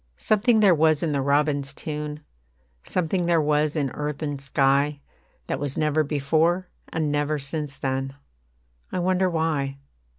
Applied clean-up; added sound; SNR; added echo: none; none; none; none.